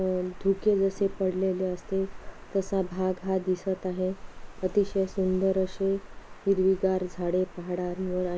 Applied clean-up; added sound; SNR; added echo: none; Water; 13 dB; none.